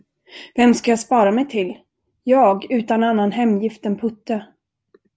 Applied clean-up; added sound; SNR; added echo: none; none; none; none.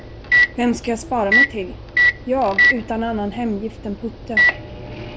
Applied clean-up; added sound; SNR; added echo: none; Microwave oven; -4 dB; none.